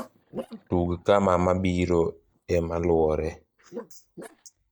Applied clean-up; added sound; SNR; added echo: neural mask model DeepFilterNet 3.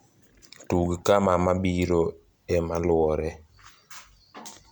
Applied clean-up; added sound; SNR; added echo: none; none; none; none.